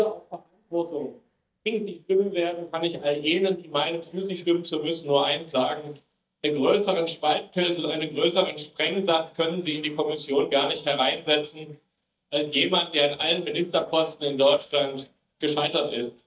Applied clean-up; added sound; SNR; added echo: neural mask model DeepFilterNet 3.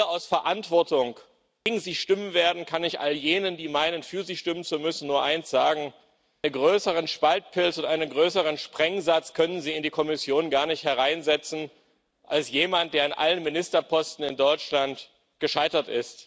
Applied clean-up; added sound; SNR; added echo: none; none; none; none.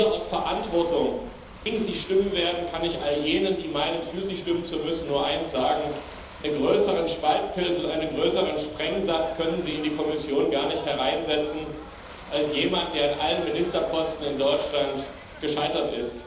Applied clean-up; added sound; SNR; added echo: none; Ocean / Boat, Water vehicle; 16 dB; reverberation time 0.9 s.